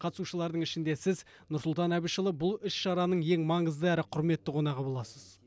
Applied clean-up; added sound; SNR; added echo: none; none; none; none.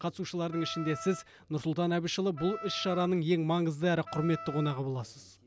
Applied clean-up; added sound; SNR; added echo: none; Wind instrument, woodwind instrument; 13 dB; none.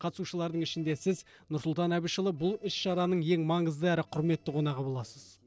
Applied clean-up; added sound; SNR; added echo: neural separator model SepFormer DNS4.